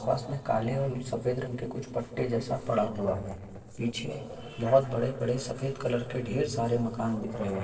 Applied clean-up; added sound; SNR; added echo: neural separator model SepFormer DNS4.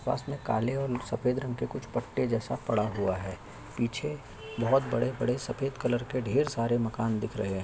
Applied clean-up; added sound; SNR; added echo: none; none; none; none.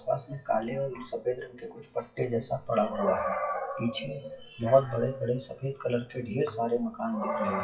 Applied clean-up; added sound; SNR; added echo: classical method WPE with log-MMSE.